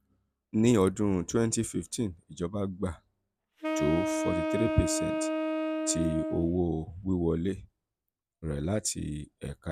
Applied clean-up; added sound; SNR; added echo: none; Wind instrument, woodwind instrument; 1 dB; none.